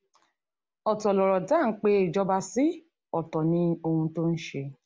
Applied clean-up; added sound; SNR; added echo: none; none; none; none.